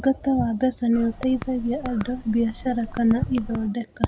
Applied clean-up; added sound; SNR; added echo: none; Typing; 13 dB; none.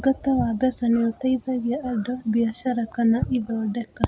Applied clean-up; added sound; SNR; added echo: none; none; none; none.